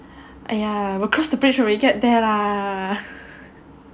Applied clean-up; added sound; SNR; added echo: none; none; none; none.